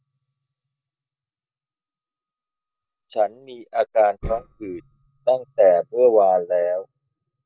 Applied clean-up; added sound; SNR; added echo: neural mask model DeepFilterNet 3.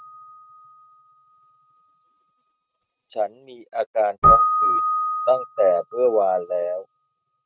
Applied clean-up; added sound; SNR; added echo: neural mask model RNNoise.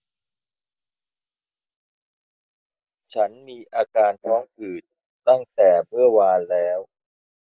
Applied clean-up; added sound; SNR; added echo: neural mask model Resemble Enhance denoiser.